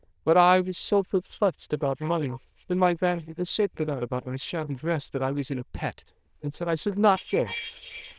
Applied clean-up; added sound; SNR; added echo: neural diffusion model UNIVERSE++.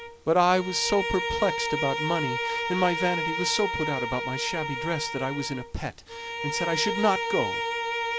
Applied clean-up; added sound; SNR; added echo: none; Bowed string instrument; 3 dB; none.